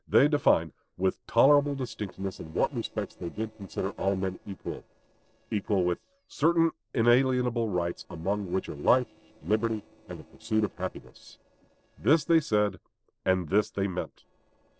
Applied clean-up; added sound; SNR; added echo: neural separator model SepFormer DNS4.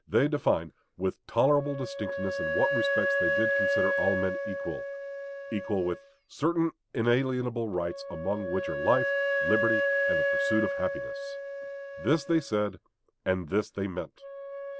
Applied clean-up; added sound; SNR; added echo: none; Wind instrument, woodwind instrument; 1 dB; none.